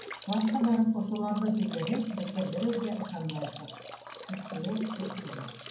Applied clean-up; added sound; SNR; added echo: none; Drip / Trickle, dribble / Bathtub (filling or washing); 12 dB; reverberation time 0.6 s.